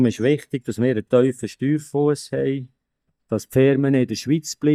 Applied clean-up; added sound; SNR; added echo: neural mask model DeepFilterNet 3.